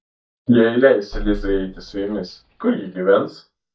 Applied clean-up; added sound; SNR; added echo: neural mask model DeepFilterNet 3.